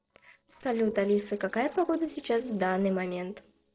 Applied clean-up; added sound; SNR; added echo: neural separator model SepFormer DNS4.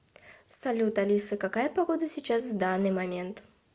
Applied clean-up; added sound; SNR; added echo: none; none; none; none.